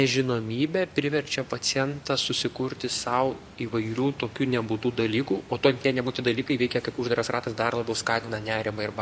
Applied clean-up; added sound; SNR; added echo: none; none; none; none.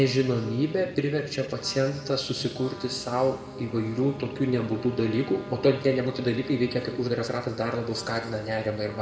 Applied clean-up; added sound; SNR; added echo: none; Trumpet; 18 dB; reverberation time 1.7 s.